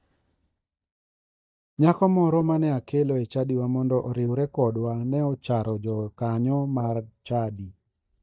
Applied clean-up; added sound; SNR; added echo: neural mask model DeepFilterNet 3.